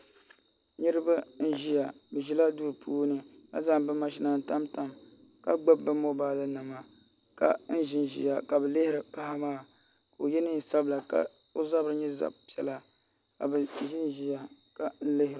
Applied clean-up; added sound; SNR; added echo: none; none; none; none.